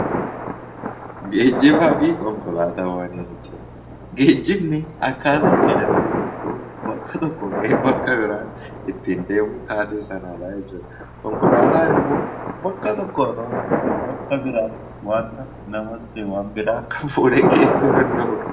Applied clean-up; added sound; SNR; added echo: none; Thunder; 2 dB; reverberation time 0.4 s.